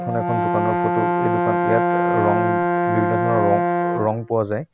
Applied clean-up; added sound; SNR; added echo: none; Brass instrument; -3 dB; none.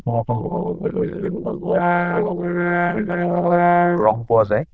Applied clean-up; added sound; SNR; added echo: neural diffusion model UNIVERSE++.